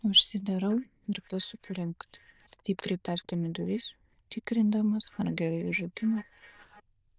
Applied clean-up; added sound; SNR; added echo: neural diffusion model UNIVERSE++.